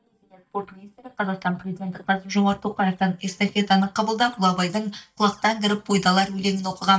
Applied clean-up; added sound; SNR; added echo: neural mask model DeepFilterNet 3.